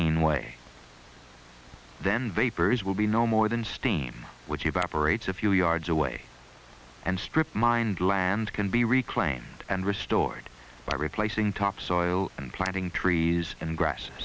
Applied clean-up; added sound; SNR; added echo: none; none; none; none.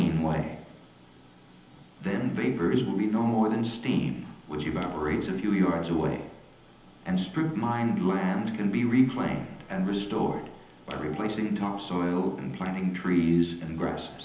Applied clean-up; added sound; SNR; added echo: none; Wind instrument, woodwind instrument; 20 dB; reverberation time 0.9 s.